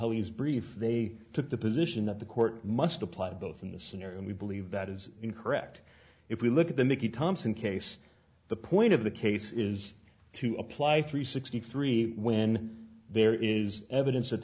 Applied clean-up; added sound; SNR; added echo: none; none; none; none.